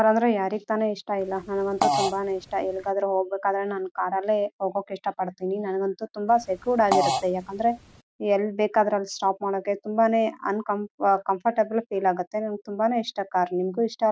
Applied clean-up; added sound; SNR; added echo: none; Fart; 4 dB; none.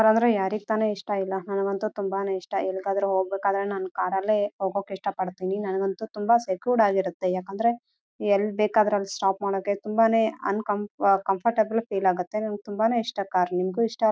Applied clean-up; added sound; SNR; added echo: none; none; none; none.